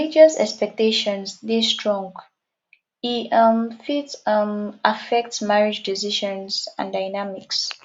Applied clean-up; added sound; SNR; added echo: none; none; none; none.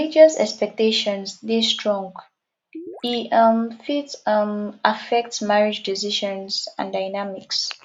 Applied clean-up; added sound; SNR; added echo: none; Gurgling; 16 dB; none.